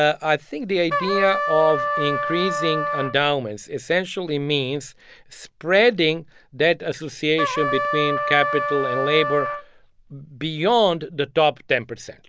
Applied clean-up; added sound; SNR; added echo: none; Trumpet; 3 dB; none.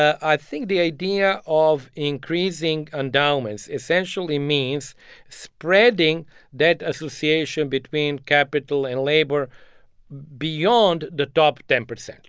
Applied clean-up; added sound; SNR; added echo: none; none; none; none.